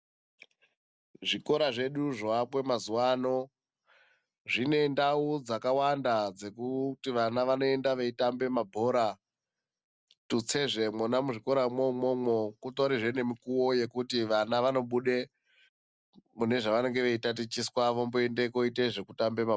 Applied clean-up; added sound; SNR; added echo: none; none; none; none.